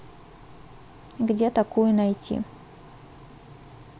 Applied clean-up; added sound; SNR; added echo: none; none; none; none.